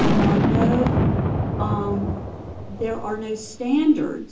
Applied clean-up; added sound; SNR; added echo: none; Boom; -3 dB; reverberation time 0.2 s.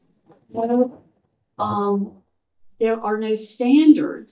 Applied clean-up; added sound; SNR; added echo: neural mask model DeepFilterNet 3.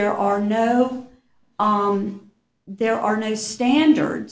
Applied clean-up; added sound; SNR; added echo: none; none; none; none.